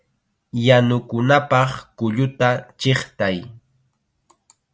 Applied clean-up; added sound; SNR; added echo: none; none; none; none.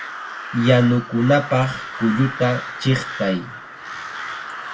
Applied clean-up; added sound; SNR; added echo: none; Crow; 10 dB; reverberation time 0.2 s.